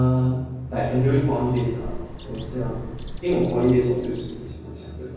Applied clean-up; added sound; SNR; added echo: none; Bird; 13 dB; reverberation time 1.1 s.